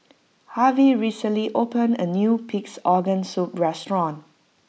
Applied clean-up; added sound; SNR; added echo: none; none; none; none.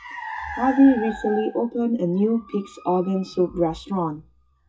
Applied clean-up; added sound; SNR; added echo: classical method WPE with log-MMSE.